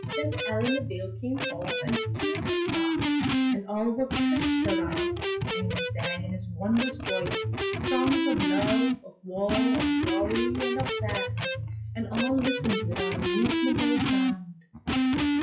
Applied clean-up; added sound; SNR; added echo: classical method WPE with log-MMSE.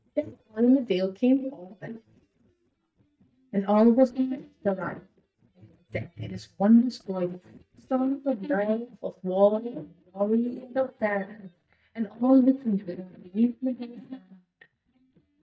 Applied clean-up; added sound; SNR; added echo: neural mask model DeepFilterNet 3.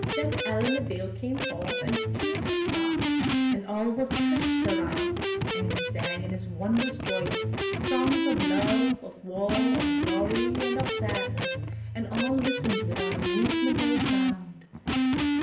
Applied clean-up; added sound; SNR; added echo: none; Electric guitar; -4 dB; reverberation time 0.7 s.